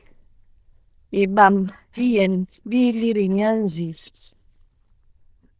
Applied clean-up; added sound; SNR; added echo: neural diffusion model UNIVERSE++.